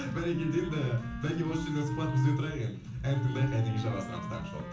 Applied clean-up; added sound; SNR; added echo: none; Wind instrument, woodwind instrument; 10 dB; reverberation time 0.7 s.